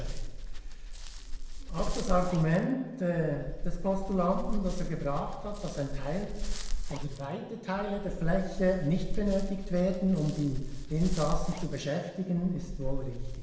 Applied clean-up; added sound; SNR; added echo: none; Dog; 2 dB; reverberation time 0.9 s.